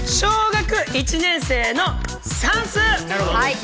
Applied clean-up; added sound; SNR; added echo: none; none; none; none.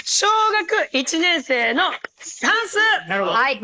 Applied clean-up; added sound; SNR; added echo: neural mask model Resemble Enhance denoiser.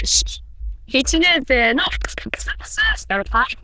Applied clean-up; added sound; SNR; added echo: neural diffusion model UNIVERSE++.